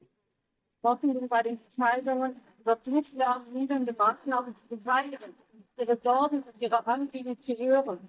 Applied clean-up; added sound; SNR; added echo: neural mask model DeepFilterNet 3.